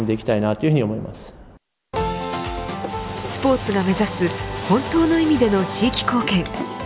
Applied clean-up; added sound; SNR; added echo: none; none; none; none.